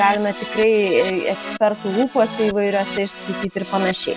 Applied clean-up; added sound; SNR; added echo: none; Keyboard (musical); 11 dB; none.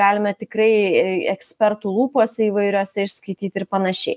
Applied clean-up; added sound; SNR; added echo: none; none; none; none.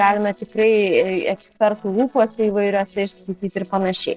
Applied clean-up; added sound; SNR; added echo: neural separator model SepFormer DNS4.